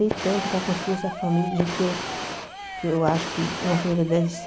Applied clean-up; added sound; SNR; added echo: none; Cheering + Fire; 6 dB; none.